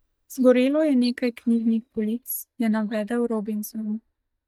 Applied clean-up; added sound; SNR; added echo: neural mask model DeepFilterNet 3.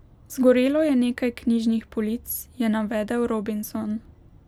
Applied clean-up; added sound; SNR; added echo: none; none; none; none.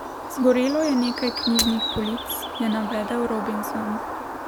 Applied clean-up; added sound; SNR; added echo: none; Shatter + Bird; 5 dB; none.